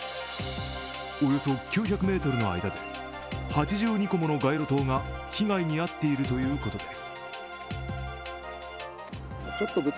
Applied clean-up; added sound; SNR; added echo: none; Bowed string instrument; 14 dB; none.